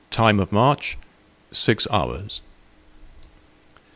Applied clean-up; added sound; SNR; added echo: none; none; none; none.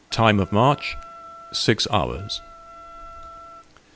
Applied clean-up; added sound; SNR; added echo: none; Wind instrument, woodwind instrument; 19 dB; none.